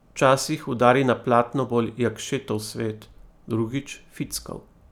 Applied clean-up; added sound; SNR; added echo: none; none; none; none.